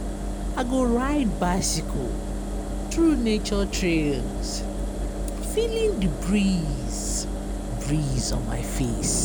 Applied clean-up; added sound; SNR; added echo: none; Engine; 2 dB; none.